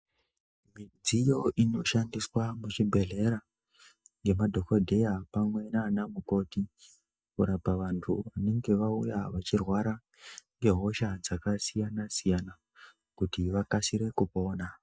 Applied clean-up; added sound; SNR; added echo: neural mask model DeepFilterNet 3.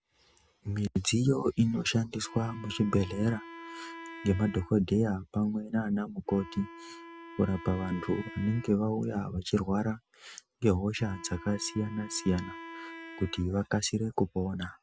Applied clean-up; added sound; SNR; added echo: none; Wind instrument, woodwind instrument; 16 dB; none.